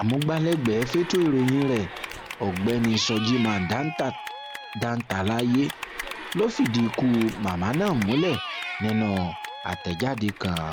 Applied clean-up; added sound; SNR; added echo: none; Cheering / Clapping; 10 dB; none.